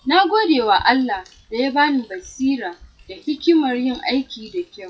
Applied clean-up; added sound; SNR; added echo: classical method WPE with log-MMSE.